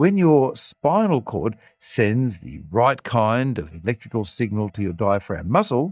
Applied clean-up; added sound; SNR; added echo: neural mask model DeepFilterNet 3.